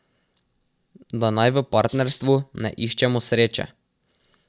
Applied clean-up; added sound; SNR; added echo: none; Rattle (instrument); 12 dB; none.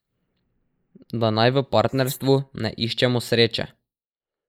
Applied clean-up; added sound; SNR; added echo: neural mask model Resemble Enhance denoiser.